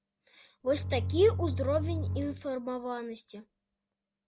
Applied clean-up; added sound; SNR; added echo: none; Bowed string instrument; 1 dB; none.